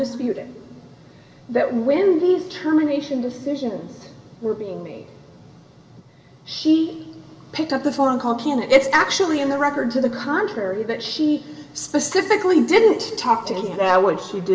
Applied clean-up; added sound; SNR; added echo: none; none; none; reverberation time 1.6 s.